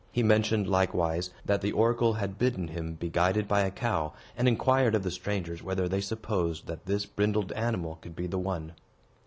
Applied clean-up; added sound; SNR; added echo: none; none; none; none.